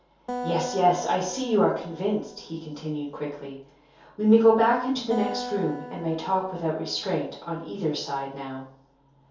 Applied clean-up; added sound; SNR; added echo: none; Acoustic guitar; 13 dB; reverberation time 0.6 s.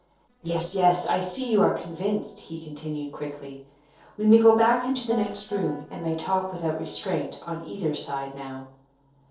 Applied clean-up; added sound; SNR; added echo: neural separator model SepFormer DNS4.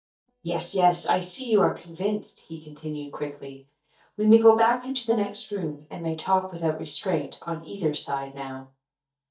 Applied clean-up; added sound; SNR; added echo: neural mask model DeepFilterNet 3.